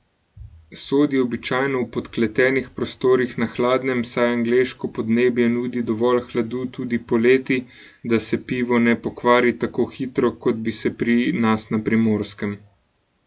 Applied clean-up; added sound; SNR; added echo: none; none; none; none.